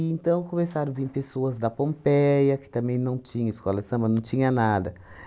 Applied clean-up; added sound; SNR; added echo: none; none; none; none.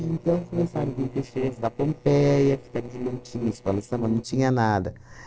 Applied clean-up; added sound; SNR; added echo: neural separator model SepFormer DNS4.